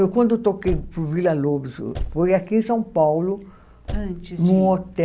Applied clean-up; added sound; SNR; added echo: none; Slam / Car; 12 dB; none.